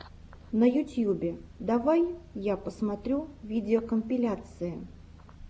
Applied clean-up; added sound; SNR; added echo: none; none; none; none.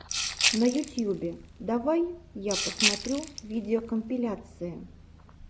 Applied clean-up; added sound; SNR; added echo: none; Rattle (instrument); 2 dB; none.